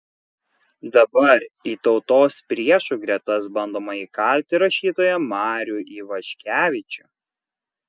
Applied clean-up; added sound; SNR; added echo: none; none; none; none.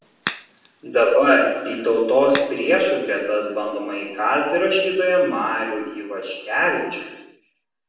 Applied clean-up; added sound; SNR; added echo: none; Crack; 12 dB; reverberation time 0.9 s.